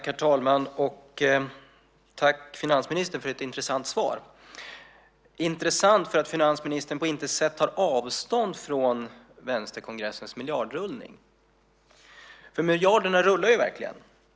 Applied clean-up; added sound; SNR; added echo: none; none; none; none.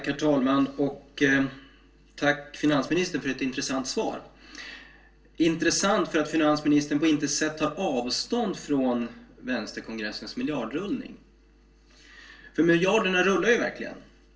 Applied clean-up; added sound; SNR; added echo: none; none; none; reverberation time 0.2 s.